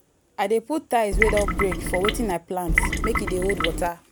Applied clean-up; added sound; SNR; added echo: none; Trickle, dribble / Water tap, faucet; -1 dB; none.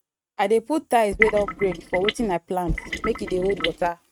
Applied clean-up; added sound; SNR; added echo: neural mask model RNNoise.